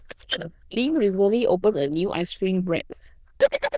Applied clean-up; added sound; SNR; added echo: neural diffusion model UNIVERSE++.